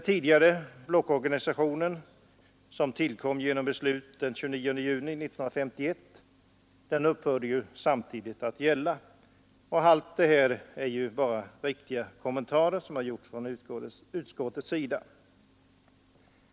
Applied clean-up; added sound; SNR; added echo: none; none; none; none.